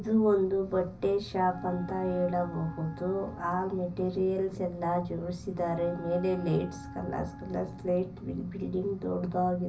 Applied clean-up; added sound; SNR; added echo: none; Wind instrument, woodwind instrument; 17 dB; reverberation time 0.4 s.